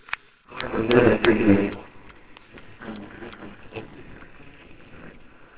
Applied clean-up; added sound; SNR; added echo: neural separator model SepFormer WHAMR!.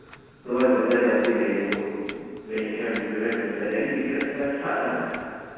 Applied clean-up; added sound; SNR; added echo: none; Domestic sounds, home sounds; 17 dB; reverberation time 2.0 s.